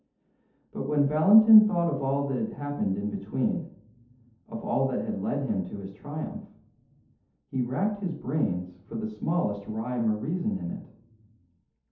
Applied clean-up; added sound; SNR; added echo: none; none; none; reverberation time 0.6 s.